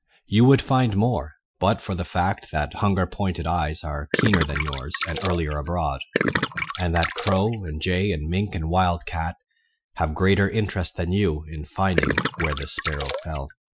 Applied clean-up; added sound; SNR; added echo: classical method Wiener filter.